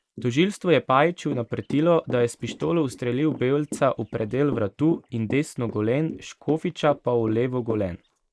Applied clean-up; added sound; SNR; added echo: neural mask model Resemble Enhance denoiser.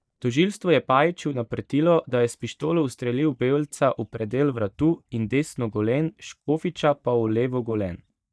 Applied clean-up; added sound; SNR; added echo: neural mask model DeepFilterNet 3.